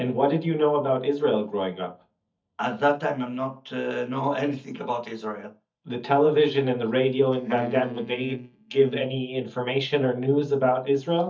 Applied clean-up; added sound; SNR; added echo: neural mask model DeepFilterNet 3.